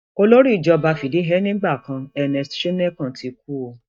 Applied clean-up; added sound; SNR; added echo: neural mask model DeepFilterNet 3.